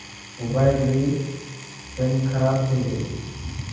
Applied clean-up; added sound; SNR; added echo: none; Power tool; 17 dB; reverberation time 1.2 s.